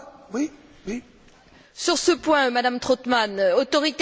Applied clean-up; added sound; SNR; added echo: none; none; none; none.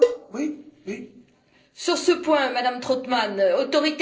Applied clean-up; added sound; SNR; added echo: neural separator model SepFormer DNS4.